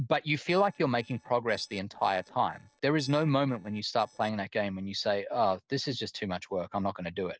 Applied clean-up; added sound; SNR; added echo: neural separator model SepFormer DNS4.